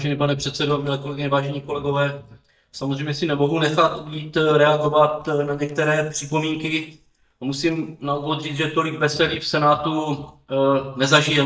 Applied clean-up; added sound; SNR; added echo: neural mask model DeepFilterNet 3.